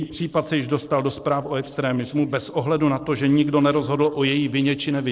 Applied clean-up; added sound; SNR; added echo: neural separator model SepFormer DNS4.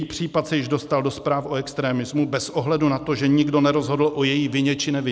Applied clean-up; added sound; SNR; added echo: none; none; none; none.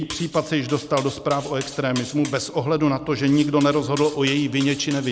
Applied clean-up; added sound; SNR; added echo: none; Cutlery, silverware; 17 dB; none.